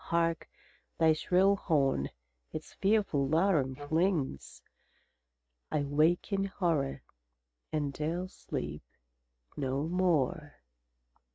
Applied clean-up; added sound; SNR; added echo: neural mask model RNNoise.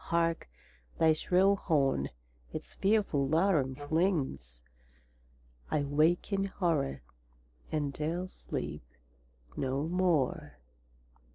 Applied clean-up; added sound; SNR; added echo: neural separator model SepFormer DNS4.